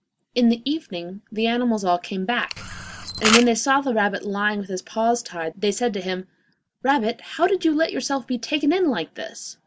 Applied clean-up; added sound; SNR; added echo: none; Camera; 1 dB; none.